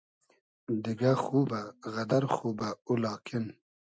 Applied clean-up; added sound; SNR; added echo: none; Bowed string instrument; 19 dB; none.